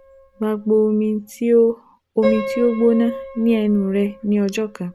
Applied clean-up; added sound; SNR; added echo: none; Piano; 12 dB; none.